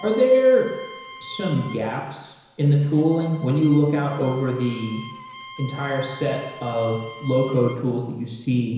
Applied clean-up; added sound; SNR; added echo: none; Bowed string instrument; 18 dB; reverberation time 1.0 s.